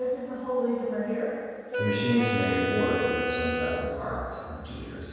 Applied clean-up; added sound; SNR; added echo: none; Wind instrument, woodwind instrument; 2 dB; reverberation time 1.9 s.